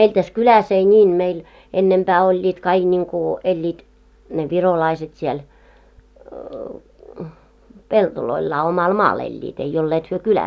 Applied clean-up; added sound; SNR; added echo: none; none; none; none.